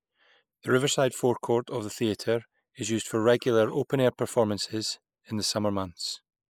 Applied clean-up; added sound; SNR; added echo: neural mask model Resemble Enhance denoiser.